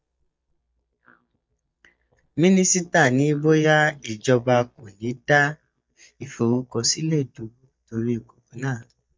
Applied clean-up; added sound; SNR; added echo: neural mask model DeepFilterNet 3.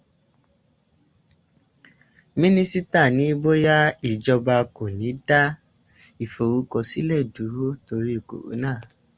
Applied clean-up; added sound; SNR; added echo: none; none; none; none.